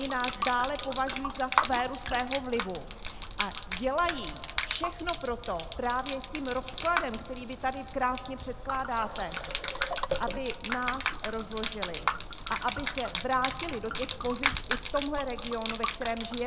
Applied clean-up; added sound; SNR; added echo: none; Gurgling / Liquid; 0 dB; none.